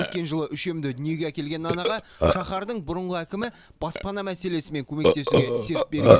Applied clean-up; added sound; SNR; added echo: none; Burping, eructation; -4 dB; none.